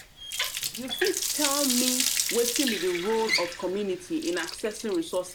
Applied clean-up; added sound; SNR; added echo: none; Water tap, faucet; 1 dB; none.